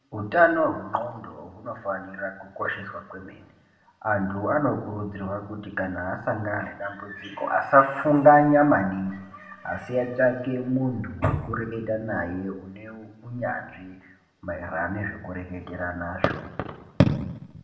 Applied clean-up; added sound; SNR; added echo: none; none; none; reverberation time 0.7 s.